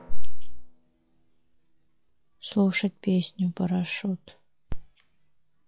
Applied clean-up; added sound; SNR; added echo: classical method log-MMSE.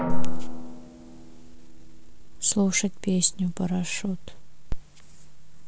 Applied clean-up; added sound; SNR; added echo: none; Drum; 17 dB; none.